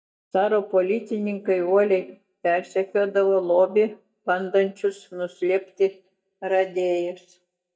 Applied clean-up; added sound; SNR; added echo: neural mask model DeepFilterNet 3.